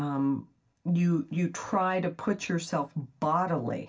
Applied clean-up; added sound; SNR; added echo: none; none; none; reverberation time 0.2 s.